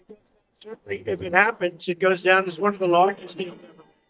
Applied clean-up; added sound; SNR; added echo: neural mask model DeepFilterNet 3.